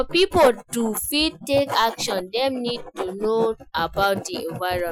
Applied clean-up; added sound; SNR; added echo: classical method Wiener filter.